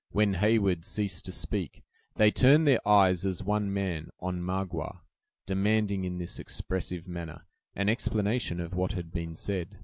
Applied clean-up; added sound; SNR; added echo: none; none; none; none.